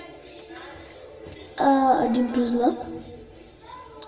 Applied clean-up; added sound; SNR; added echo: none; none; none; reverberation time 1.0 s.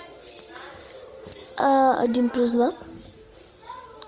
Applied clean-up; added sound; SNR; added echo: none; none; none; none.